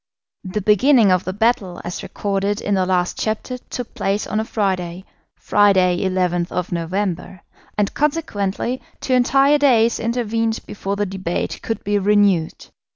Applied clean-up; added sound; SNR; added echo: none; none; none; none.